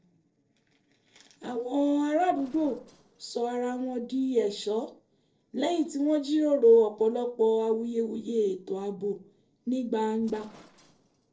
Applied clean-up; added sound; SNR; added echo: neural separator model SepFormer DNS4.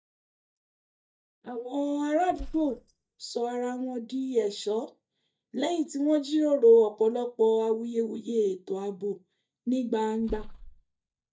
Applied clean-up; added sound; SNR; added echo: neural mask model DeepFilterNet 3.